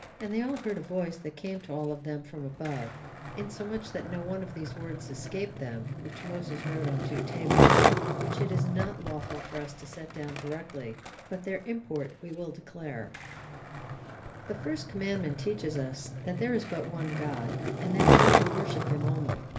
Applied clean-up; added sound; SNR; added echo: none; Skateboard; -5 dB; reverberation time 0.3 s.